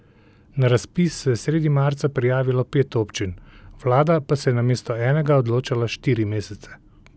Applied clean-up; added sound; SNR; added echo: none; none; none; none.